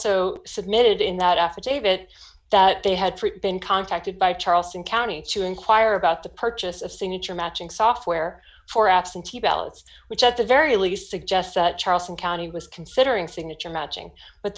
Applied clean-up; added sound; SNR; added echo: none; none; none; none.